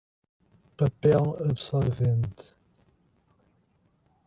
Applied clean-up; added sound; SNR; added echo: none; none; none; none.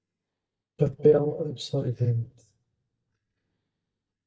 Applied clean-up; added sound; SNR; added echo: neural mask model DeepFilterNet 3.